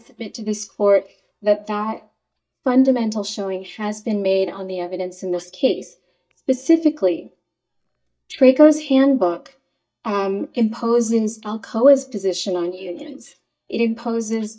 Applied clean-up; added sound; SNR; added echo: neural mask model DeepFilterNet 3.